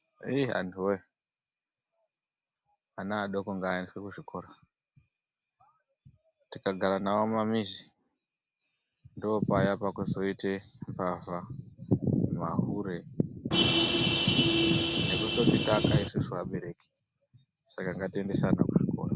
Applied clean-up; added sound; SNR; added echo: none; Vehicle horn, car horn, honking; -4 dB; none.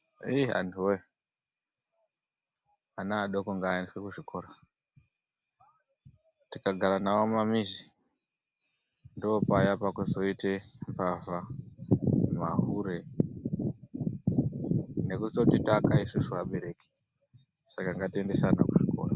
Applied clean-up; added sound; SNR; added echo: none; none; none; none.